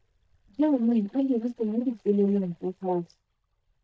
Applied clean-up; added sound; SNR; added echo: neural mask model DeepFilterNet 3.